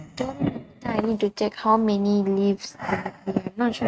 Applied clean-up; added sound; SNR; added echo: neural mask model RNNoise.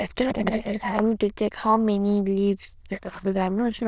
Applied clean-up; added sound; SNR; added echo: neural diffusion model UNIVERSE++.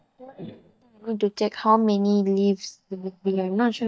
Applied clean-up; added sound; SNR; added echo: neural mask model DeepFilterNet 3.